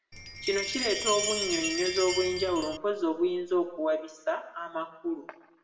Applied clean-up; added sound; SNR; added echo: none; Chime; 4 dB; reverberation time 0.7 s.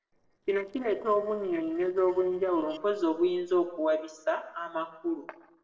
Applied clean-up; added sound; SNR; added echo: neural separator model SepFormer DNS4.